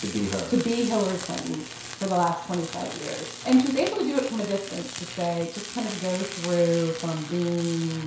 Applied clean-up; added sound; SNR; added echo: none; Tools; 11 dB; reverberation time 0.6 s.